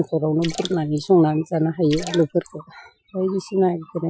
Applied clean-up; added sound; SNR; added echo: classical method Wiener filter.